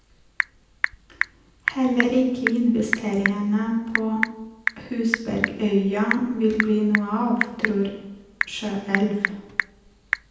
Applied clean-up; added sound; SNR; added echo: none; Telephone / Typing; 5 dB; reverberation time 0.9 s.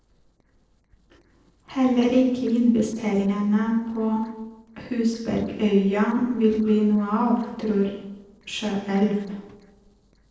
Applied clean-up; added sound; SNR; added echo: neural separator model SepFormer DNS4.